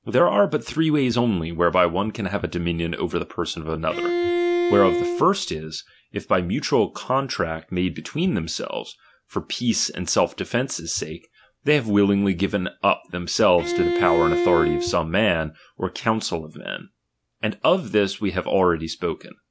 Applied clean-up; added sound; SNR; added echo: none; Bowed string instrument; 1 dB; none.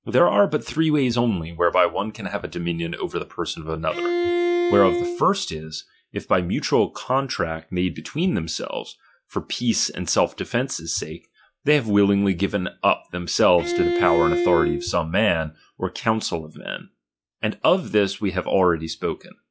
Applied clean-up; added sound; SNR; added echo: classical method log-MMSE.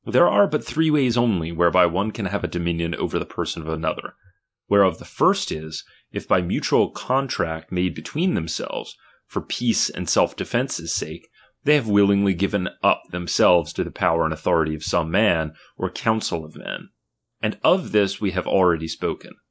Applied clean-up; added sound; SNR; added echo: neural mask model Resemble Enhance denoiser.